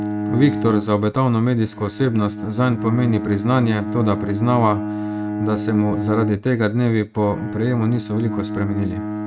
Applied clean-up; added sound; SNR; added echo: neural mask model RNNoise.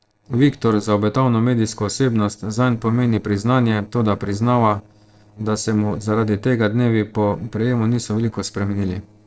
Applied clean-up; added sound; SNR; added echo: neural separator model SepFormer DNS4.